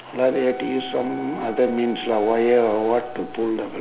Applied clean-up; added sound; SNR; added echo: none; Wind instrument, woodwind instrument; 16 dB; none.